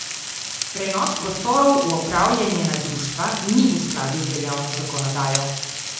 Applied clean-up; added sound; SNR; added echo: none; Frying (food); 7 dB; reverberation time 0.8 s.